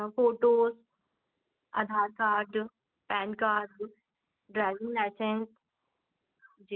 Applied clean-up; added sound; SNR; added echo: none; none; none; none.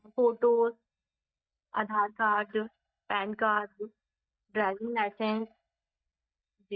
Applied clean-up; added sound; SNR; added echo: neural mask model DeepFilterNet 3.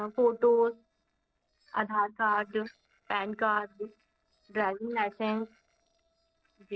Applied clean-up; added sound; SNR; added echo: neural separator model SepFormer DNS4.